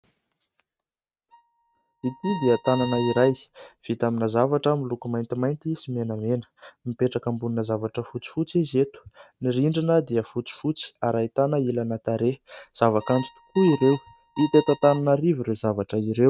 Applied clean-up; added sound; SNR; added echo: neural mask model RNNoise.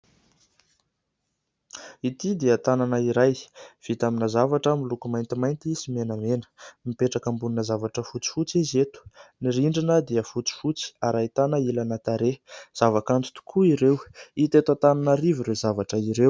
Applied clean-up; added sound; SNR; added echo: none; none; none; none.